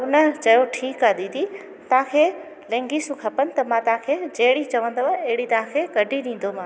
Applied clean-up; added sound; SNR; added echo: none; none; none; none.